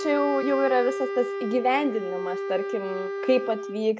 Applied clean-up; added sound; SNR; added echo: none; Wind instrument, woodwind instrument; 5 dB; none.